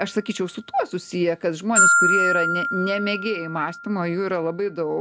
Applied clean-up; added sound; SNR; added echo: none; Glockenspiel; -1 dB; none.